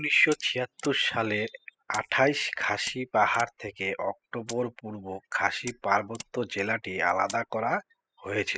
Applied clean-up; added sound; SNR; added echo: classical method spectral subtraction.